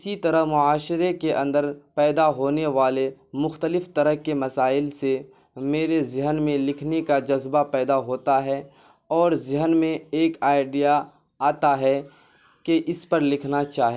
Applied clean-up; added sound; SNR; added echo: none; none; none; none.